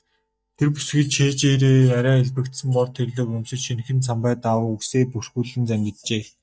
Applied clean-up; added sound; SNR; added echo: neural mask model DeepFilterNet 3.